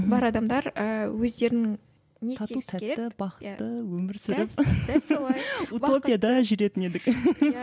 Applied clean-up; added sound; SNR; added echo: none; none; none; none.